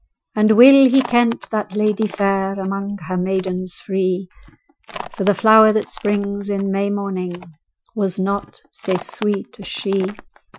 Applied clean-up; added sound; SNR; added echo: classical method Wiener filter.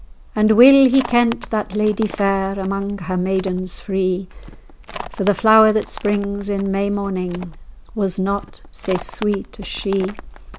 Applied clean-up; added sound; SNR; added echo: none; Livestock, farm animals, working animals; 16 dB; none.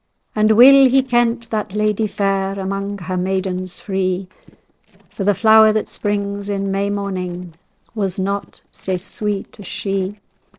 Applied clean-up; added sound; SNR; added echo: neural separator model SepFormer DNS4.